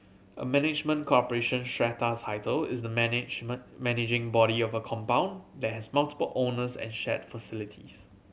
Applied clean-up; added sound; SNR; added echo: none; none; none; none.